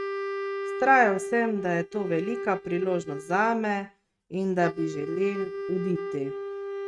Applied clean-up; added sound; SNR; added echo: neural mask model RNNoise.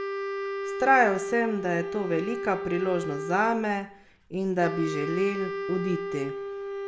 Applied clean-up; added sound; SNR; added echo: none; Wind instrument, woodwind instrument; 5 dB; none.